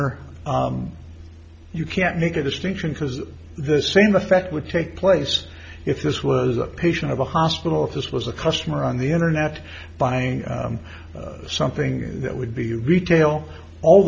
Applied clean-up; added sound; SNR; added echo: none; none; none; none.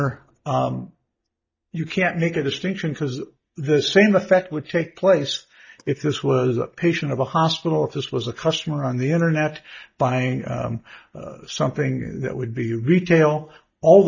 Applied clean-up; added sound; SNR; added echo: neural mask model DeepFilterNet 3.